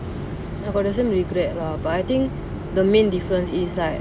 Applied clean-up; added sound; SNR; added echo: none; none; none; none.